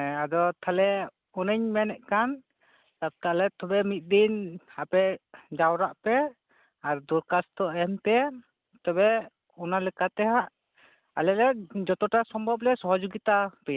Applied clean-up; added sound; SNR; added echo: none; none; none; none.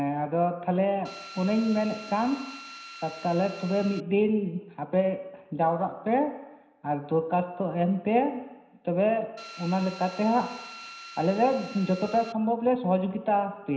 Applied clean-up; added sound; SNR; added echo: none; Drill; 16 dB; reverberation time 0.9 s.